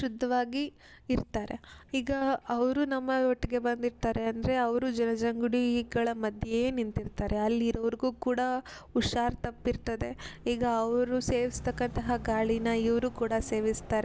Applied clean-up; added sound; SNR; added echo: none; none; none; none.